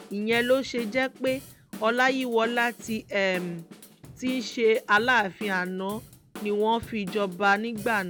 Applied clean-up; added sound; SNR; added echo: none; Drum / Drum kit; 18 dB; none.